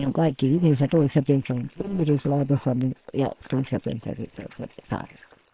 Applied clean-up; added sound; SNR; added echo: neural separator model SepFormer WHAM!.